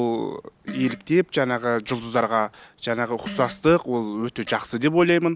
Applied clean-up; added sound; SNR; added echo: none; Fart; 19 dB; none.